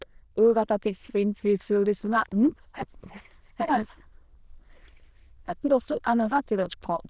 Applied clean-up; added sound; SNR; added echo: neural diffusion model UNIVERSE++.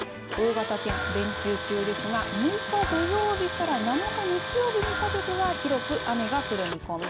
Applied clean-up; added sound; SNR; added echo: none; Tools + Thump, thud; 3 dB; none.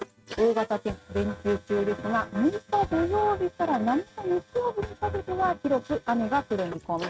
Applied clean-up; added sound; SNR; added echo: neural mask model RNNoise.